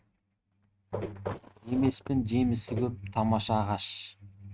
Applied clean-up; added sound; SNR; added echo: neural mask model RNNoise.